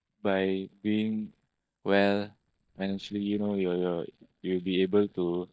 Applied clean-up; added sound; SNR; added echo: neural mask model DeepFilterNet 3.